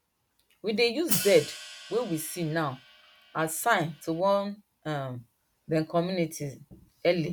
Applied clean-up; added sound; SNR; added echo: none; Hi-hat; 8 dB; none.